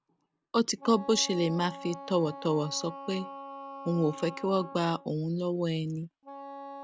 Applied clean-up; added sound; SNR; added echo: none; Wind instrument, woodwind instrument; 14 dB; none.